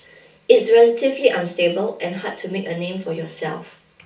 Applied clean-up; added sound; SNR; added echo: none; none; none; reverberation time 0.3 s.